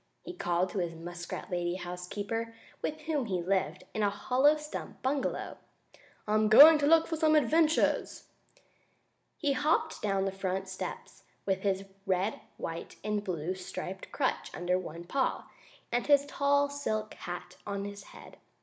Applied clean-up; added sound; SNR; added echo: none; none; none; none.